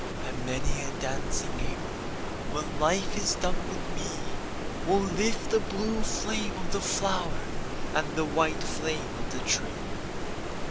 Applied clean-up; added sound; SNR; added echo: none; Stream; 1 dB; none.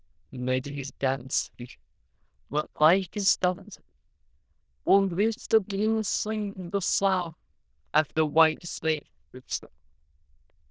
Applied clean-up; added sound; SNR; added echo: neural diffusion model UNIVERSE++.